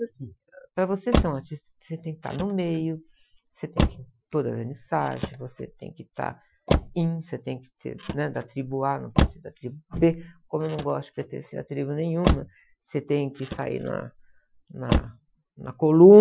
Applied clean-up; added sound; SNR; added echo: classical method Wiener filter.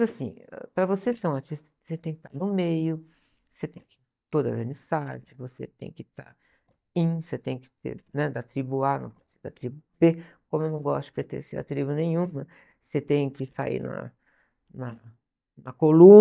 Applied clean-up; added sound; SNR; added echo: neural mask model DeepFilterNet 3.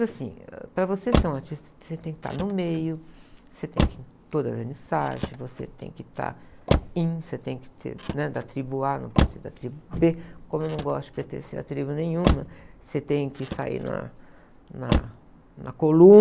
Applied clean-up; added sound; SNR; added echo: none; Motor vehicle (road); 6 dB; none.